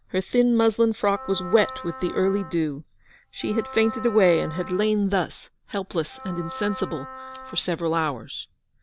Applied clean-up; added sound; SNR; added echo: none; Wind instrument, woodwind instrument; 14 dB; none.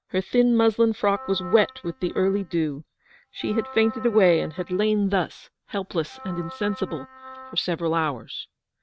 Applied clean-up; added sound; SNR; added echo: neural mask model RNNoise.